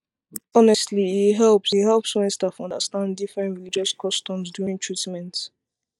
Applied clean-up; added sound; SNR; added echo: neural mask model DeepFilterNet 3.